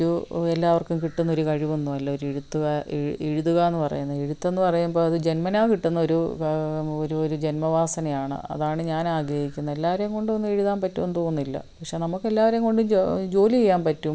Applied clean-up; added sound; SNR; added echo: none; none; none; none.